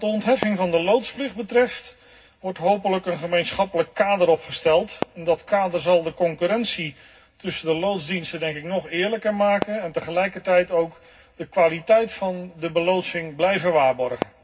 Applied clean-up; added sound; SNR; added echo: none; Fireworks; 19 dB; reverberation time 0.4 s.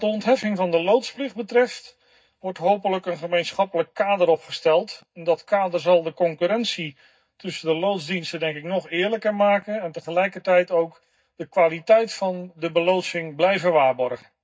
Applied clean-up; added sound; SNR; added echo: neural mask model DeepFilterNet 3.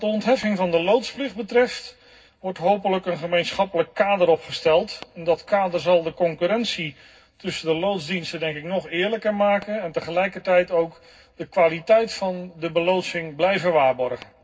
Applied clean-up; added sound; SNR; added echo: neural separator model SepFormer DNS4.